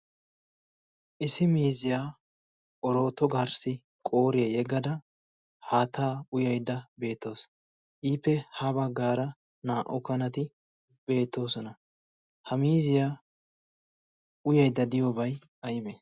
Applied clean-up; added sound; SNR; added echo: none; none; none; none.